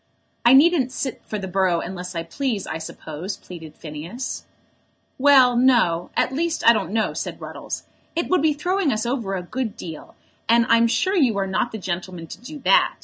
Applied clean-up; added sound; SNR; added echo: none; none; none; none.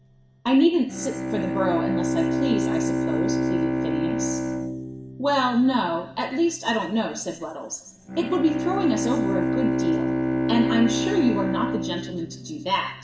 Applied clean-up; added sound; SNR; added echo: none; Bowed string instrument; 1 dB; reverberation time 0.8 s.